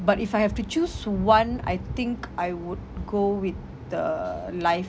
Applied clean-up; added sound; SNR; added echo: none; none; none; none.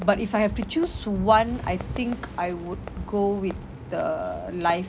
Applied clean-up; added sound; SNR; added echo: none; Fireworks + Waves, surf; 19 dB; none.